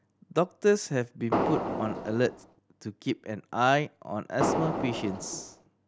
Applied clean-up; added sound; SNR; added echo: none; Fireworks; 1 dB; none.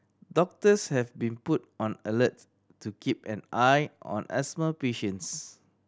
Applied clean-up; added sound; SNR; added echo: none; none; none; none.